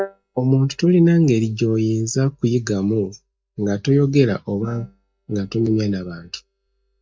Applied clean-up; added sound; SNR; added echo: neural mask model DeepFilterNet 3.